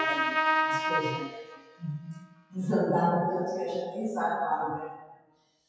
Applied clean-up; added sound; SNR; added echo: classical method WPE with log-MMSE.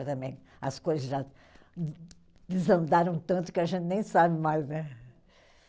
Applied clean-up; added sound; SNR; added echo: none; none; none; none.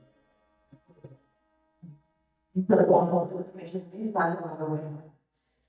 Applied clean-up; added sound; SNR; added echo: neural mask model DeepFilterNet 3.